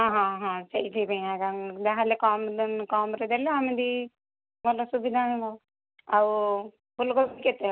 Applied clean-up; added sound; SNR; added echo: none; none; none; none.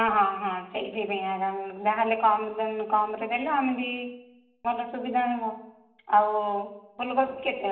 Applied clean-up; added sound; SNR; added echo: none; none; none; reverberation time 0.7 s.